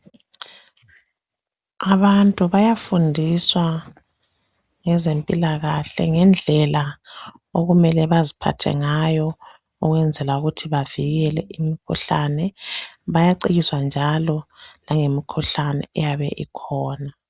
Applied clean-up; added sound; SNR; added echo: none; none; none; none.